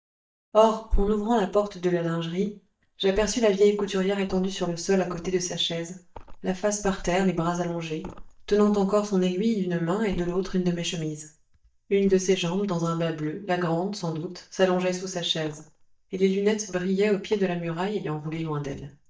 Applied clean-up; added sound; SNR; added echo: neural mask model DeepFilterNet 3.